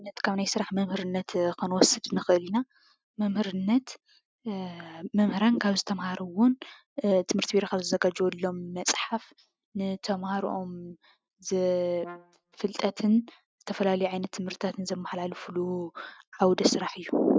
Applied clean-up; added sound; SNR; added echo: neural mask model RNNoise.